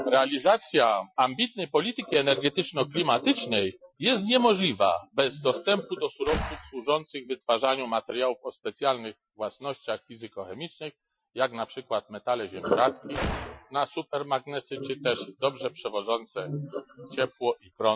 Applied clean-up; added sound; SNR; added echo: classical method Wiener filter.